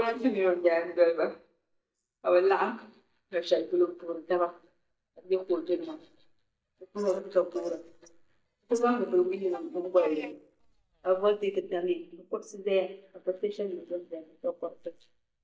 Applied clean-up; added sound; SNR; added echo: neural mask model DeepFilterNet 3.